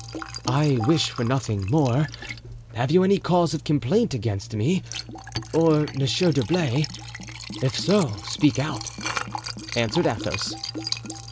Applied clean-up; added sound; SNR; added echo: none; Liquid; 11 dB; none.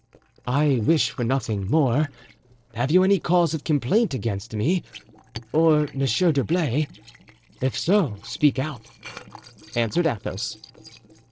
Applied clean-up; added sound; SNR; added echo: neural separator model SepFormer DNS4.